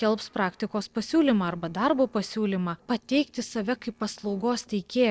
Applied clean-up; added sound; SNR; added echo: neural separator model SepFormer DNS4.